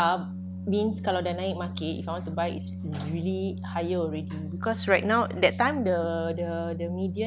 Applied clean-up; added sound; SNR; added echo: none; Organ; 7 dB; none.